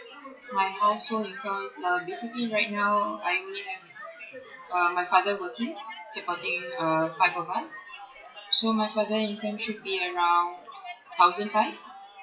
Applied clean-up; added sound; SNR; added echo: classical method WPE with log-MMSE.